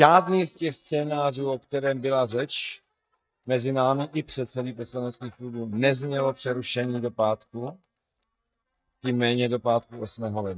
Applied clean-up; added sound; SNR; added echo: neural mask model DeepFilterNet 3.